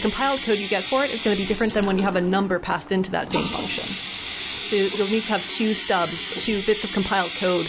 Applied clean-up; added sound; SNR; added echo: none; Water tap, faucet; 0 dB; none.